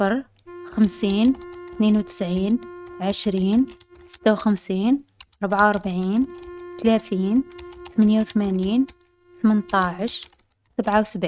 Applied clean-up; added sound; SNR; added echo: neural mask model RNNoise.